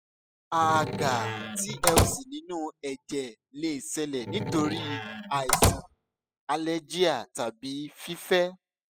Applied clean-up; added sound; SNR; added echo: classical method spectral subtraction.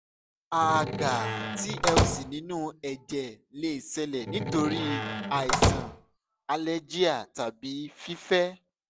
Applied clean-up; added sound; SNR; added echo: none; Slam; -2 dB; none.